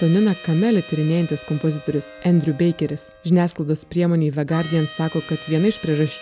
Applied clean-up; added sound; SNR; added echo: none; Harmonica; 19 dB; none.